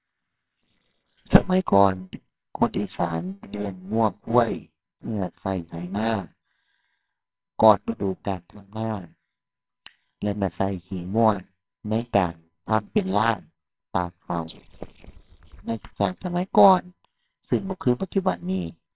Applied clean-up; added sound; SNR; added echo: neural separator model SepFormer WHAMR!.